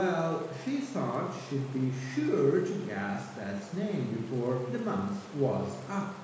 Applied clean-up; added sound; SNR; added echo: none; Stream; 19 dB; reverberation time 1.1 s.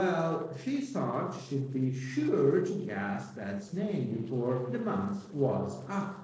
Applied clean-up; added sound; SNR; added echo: neural separator model SepFormer DNS4.